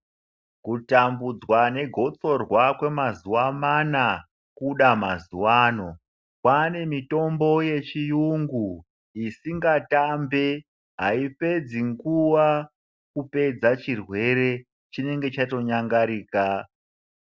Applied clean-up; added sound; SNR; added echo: none; none; none; none.